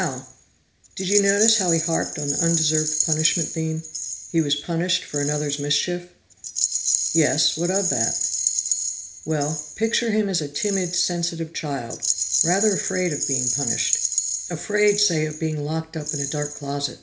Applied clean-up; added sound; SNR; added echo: none; Rattle; 2 dB; none.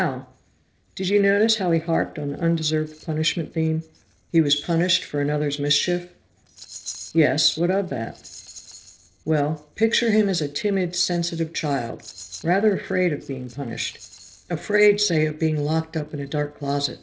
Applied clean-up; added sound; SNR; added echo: neural separator model SepFormer DNS4.